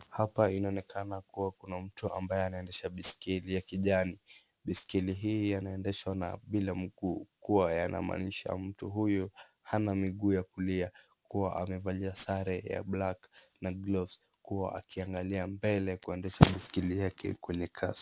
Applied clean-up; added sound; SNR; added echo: none; none; none; none.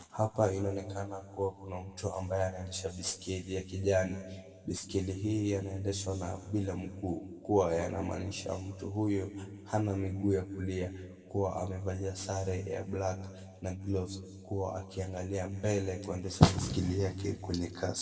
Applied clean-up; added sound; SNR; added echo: none; none; none; reverberation time 1.5 s.